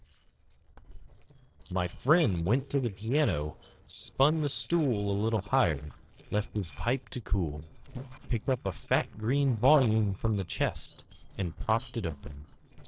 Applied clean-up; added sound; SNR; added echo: neural separator model SepFormer DNS4.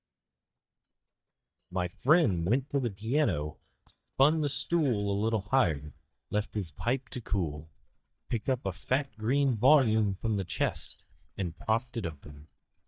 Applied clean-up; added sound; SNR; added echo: neural mask model DeepFilterNet 3.